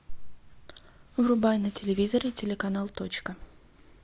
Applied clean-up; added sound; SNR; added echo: none; none; none; none.